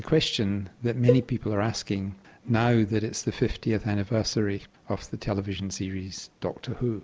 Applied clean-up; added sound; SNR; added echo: none; Cowbell; 3 dB; none.